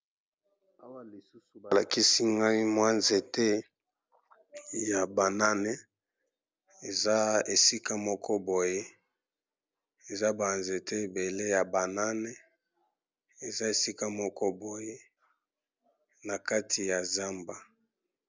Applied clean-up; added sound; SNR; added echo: none; none; none; none.